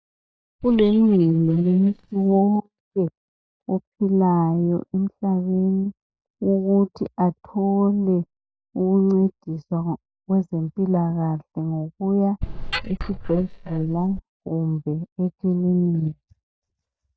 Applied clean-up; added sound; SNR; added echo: neural mask model DeepFilterNet 3.